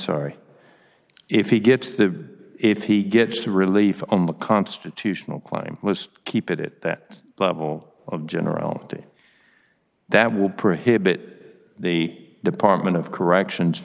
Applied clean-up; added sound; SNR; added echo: none; none; none; none.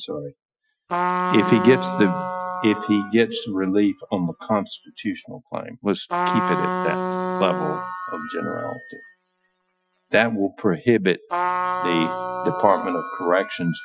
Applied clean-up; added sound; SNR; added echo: classical method Wiener filter.